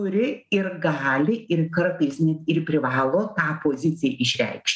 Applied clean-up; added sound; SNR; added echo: none; none; none; none.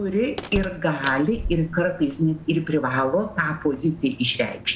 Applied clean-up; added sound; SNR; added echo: none; Slam; 13 dB; none.